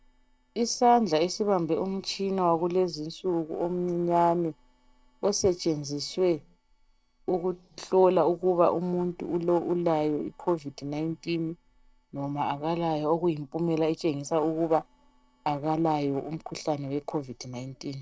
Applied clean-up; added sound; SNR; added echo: neural separator model SepFormer DNS4.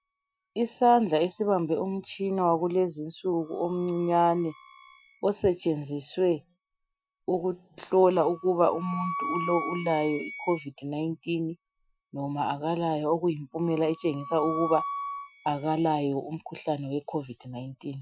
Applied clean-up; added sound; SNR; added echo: classical method Wiener filter.